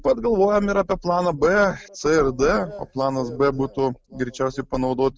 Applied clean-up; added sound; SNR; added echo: none; none; none; none.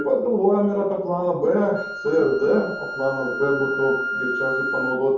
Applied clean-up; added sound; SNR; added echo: none; Wind instrument, woodwind instrument; 8 dB; reverberation time 0.7 s.